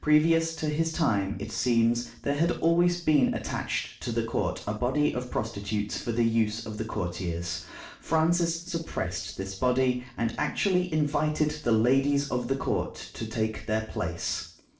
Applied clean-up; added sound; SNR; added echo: neural separator model SepFormer DNS4.